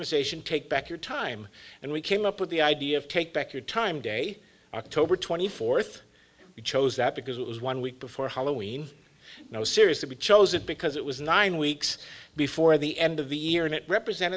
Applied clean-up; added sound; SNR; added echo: none; none; none; none.